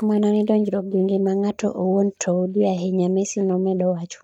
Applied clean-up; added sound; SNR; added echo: neural mask model DeepFilterNet 3.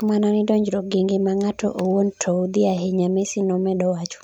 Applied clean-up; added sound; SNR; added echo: none; none; none; none.